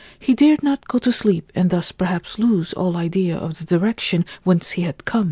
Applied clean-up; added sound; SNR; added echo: none; none; none; none.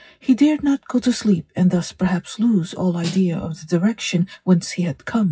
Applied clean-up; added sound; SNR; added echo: classical method WPE with log-MMSE.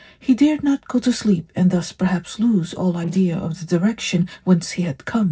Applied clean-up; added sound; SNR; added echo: neural separator model SepFormer DNS4.